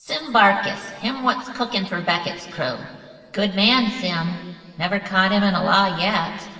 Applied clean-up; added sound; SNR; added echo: none; none; none; reverberation time 2.5 s.